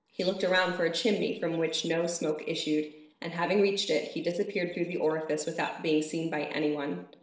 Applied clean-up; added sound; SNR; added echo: neural separator model SepFormer DNS4.